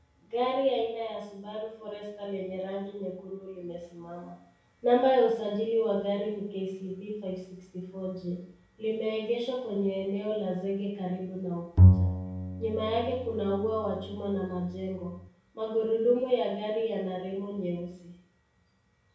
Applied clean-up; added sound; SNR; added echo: none; Bowed string instrument; -5 dB; reverberation time 0.6 s.